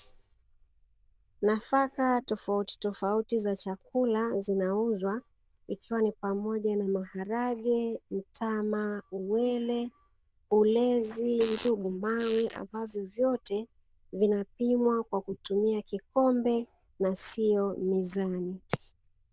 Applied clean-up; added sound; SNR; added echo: neural diffusion model UNIVERSE++.